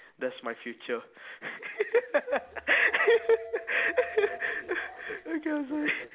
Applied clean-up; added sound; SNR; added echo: none; Dog; 16 dB; none.